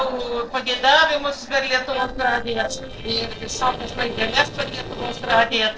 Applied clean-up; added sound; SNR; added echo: neural separator model SepFormer DNS4.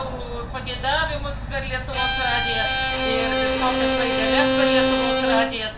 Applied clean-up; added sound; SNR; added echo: none; Bowed string instrument; -4 dB; reverberation time 0.4 s.